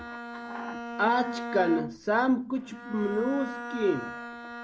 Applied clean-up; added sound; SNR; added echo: none; Bowed string instrument; 9 dB; none.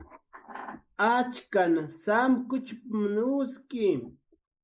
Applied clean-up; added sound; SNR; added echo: neural mask model Resemble Enhance denoiser.